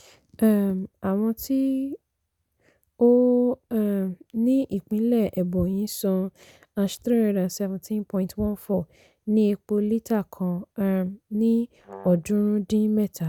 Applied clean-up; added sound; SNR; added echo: none; Brass instrument; 19 dB; none.